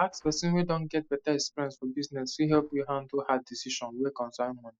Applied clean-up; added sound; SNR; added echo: neural mask model DeepFilterNet 3.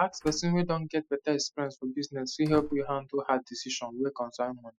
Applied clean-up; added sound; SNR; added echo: classical method spectral subtraction.